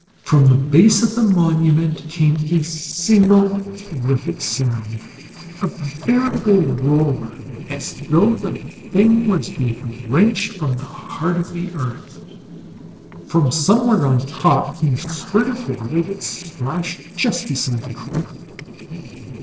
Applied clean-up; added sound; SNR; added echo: neural separator model SepFormer DNS4.